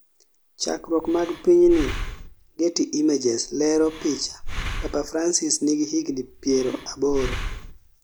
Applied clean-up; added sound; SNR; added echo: none; Breathing; 9 dB; none.